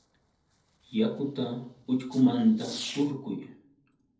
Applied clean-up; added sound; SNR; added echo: neural separator model SepFormer DNS4.